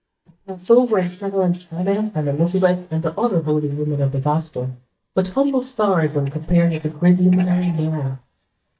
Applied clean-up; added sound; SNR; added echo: neural mask model DeepFilterNet 3.